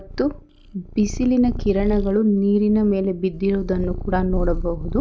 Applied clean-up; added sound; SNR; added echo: none; Purr; 8 dB; none.